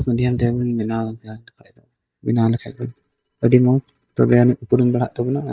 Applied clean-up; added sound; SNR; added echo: neural mask model DeepFilterNet 3.